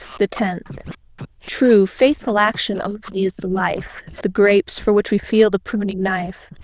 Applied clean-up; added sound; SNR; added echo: neural diffusion model UNIVERSE++.